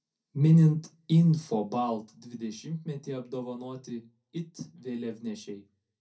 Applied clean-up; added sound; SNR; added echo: none; none; none; reverberation time 0.3 s.